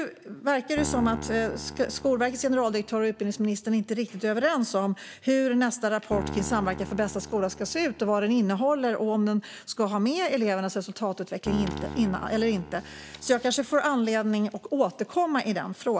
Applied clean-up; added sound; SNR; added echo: none; Piano; 15 dB; none.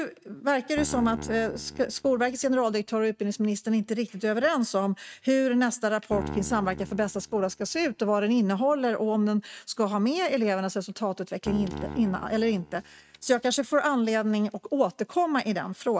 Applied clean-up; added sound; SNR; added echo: neural mask model RNNoise.